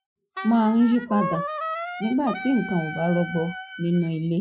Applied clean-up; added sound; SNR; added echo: classical method Wiener filter.